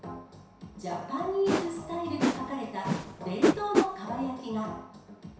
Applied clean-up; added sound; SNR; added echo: none; Whoosh, swoosh, swish; -4 dB; reverberation time 0.7 s.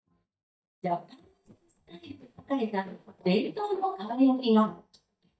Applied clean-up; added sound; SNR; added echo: neural mask model DeepFilterNet 3.